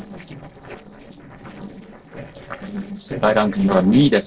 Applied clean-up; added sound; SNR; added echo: neural separator model SepFormer DNS4.